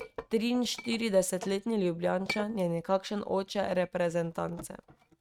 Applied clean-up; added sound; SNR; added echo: neural mask model RNNoise.